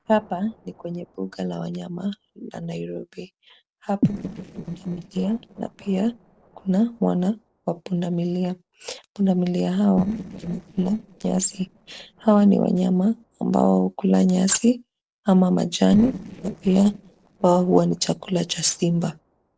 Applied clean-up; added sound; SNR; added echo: neural separator model SepFormer DNS4.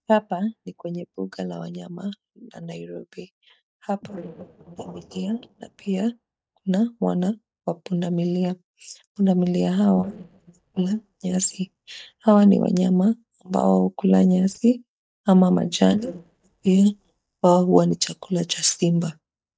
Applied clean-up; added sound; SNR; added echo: neural mask model DeepFilterNet 3.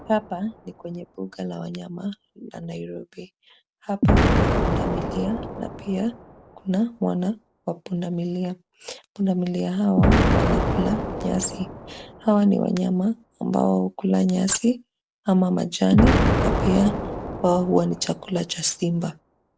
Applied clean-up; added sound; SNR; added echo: none; Explosion; 2 dB; none.